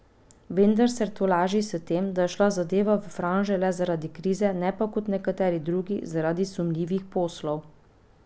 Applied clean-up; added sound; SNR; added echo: none; none; none; none.